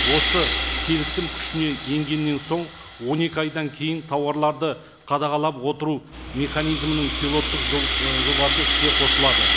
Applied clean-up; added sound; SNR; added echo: none; Rattle (instrument); 0 dB; none.